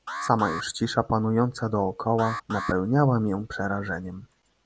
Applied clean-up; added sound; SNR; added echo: none; Alarm; 12 dB; none.